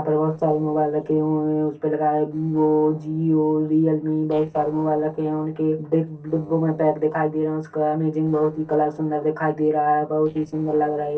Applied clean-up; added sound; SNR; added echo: neural separator model SepFormer DNS4.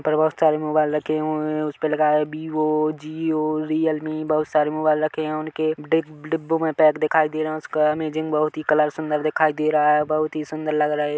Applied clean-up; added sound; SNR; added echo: none; none; none; none.